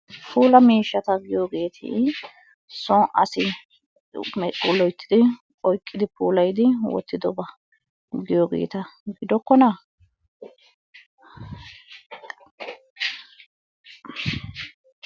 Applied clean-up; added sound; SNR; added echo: none; none; none; none.